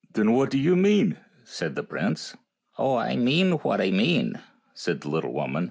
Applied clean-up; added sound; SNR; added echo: none; none; none; none.